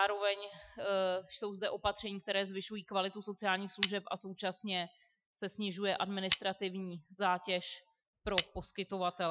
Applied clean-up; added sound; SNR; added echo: classical method Wiener filter.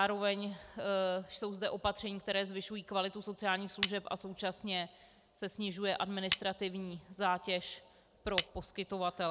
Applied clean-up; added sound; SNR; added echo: none; Cutlery, silverware; -3 dB; none.